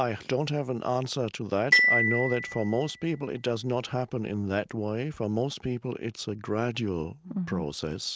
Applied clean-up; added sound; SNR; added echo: none; Glockenspiel; 0 dB; none.